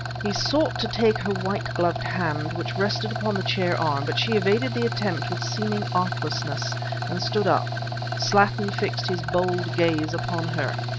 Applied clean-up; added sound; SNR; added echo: none; Mechanical fan / Engine + Rattle; 3 dB; none.